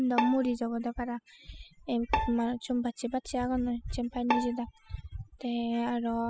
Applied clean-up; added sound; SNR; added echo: classical method spectral subtraction.